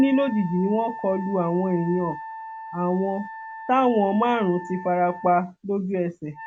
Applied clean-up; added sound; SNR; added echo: none; Wind instrument, woodwind instrument; 14 dB; none.